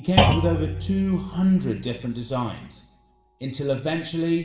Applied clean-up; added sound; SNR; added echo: none; Thump, thud; 2 dB; reverberation time 0.8 s.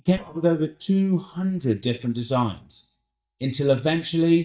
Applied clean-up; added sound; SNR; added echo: neural mask model DeepFilterNet 3.